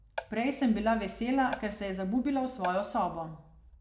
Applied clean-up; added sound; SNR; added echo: none; Marimba, xylophone; 7 dB; none.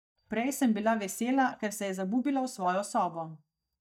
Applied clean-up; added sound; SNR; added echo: neural mask model DeepFilterNet 3.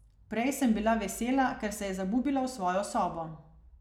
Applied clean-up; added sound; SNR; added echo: none; none; none; none.